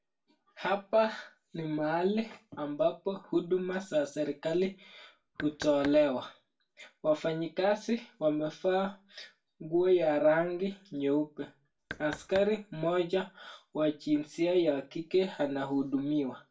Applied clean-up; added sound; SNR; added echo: none; Knock; 15 dB; reverberation time 0.2 s.